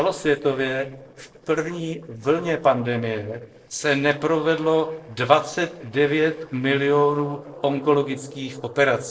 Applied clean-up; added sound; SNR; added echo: neural separator model SepFormer DNS4.